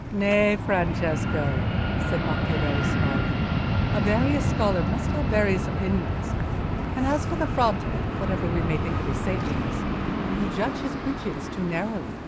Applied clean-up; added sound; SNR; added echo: none; Fixed-wing aircraft, airplane; -2 dB; none.